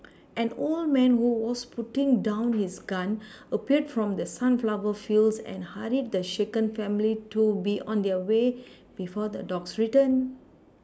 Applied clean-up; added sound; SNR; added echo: none; none; none; none.